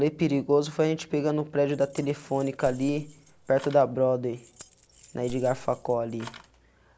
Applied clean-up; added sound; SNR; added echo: none; Keys jangling; 20 dB; none.